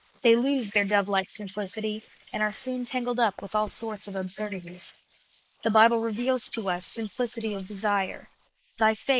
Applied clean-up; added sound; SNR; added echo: neural mask model Resemble Enhance denoiser.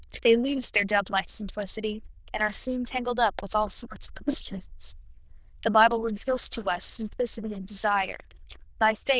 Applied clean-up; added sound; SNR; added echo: neural diffusion model UNIVERSE++.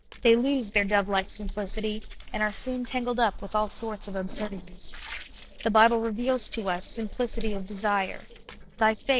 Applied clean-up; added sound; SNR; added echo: neural separator model SepFormer DNS4.